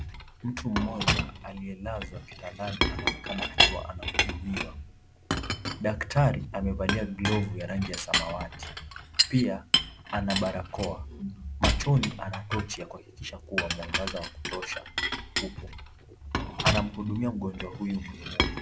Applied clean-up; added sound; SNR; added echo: none; Chink, clink; 0 dB; none.